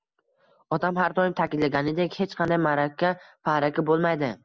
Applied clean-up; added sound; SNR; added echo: none; none; none; none.